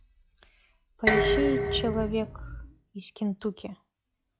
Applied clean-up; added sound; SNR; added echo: classical method log-MMSE.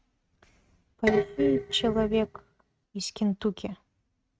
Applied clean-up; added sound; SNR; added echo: neural mask model RNNoise.